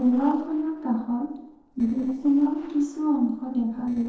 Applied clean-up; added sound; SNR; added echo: neural separator model SepFormer DNS4.